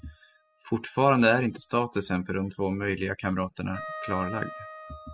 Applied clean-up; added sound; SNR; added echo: classical method spectral subtraction.